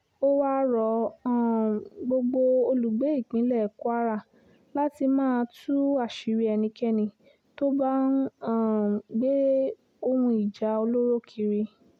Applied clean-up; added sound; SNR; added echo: none; none; none; none.